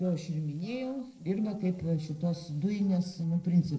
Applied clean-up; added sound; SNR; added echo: neural separator model SepFormer DNS4.